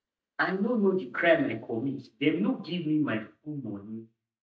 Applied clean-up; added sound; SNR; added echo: neural mask model DeepFilterNet 3.